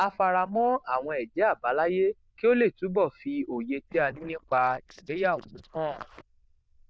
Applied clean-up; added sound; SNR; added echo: neural diffusion model UNIVERSE++.